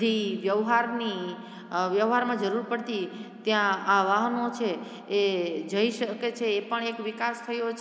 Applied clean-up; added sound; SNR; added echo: none; none; none; none.